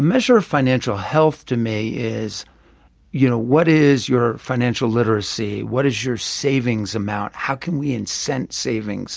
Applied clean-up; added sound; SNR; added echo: none; none; none; none.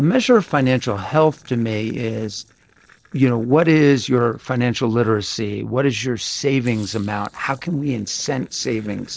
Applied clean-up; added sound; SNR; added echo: neural separator model SepFormer DNS4.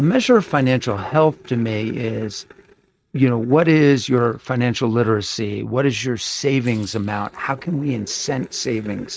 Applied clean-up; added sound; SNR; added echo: neural mask model RNNoise.